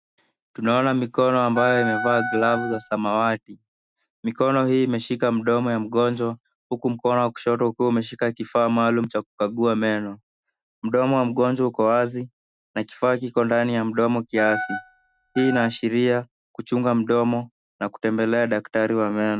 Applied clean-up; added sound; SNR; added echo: neural mask model RNNoise.